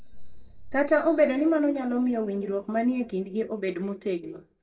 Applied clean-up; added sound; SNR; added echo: neural mask model DeepFilterNet 3.